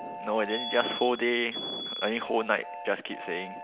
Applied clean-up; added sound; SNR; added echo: none; Train + Alarm; 8 dB; none.